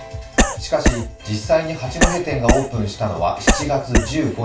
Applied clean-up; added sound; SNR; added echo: none; Cough; -2 dB; reverberation time 0.3 s.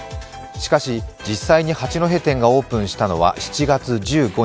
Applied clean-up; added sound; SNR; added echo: none; none; none; none.